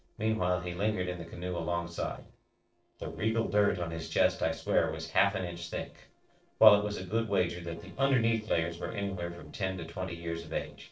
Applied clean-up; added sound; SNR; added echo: neural separator model SepFormer DNS4.